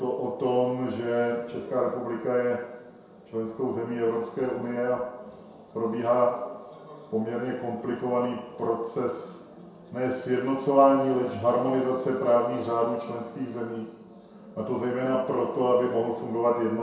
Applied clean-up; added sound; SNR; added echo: none; none; none; reverberation time 0.7 s.